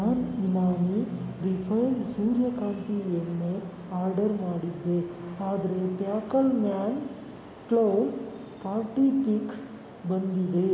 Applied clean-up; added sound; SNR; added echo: none; none; none; none.